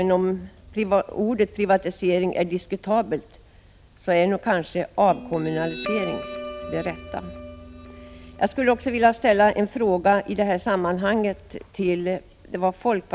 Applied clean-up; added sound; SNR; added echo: none; Guitar; 17 dB; none.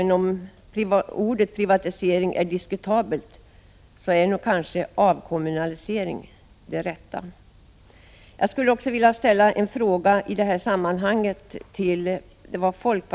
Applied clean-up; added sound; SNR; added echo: none; none; none; none.